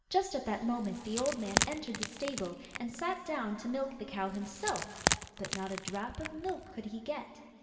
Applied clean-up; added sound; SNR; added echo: none; Wood; 2 dB; reverberation time 2.2 s.